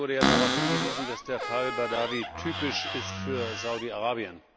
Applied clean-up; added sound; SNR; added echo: none; Cupboard open or close; -2 dB; none.